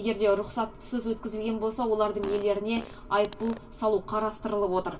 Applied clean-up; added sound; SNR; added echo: none; Fart; 16 dB; reverberation time 0.2 s.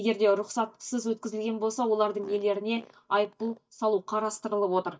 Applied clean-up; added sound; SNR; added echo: neural mask model DeepFilterNet 3.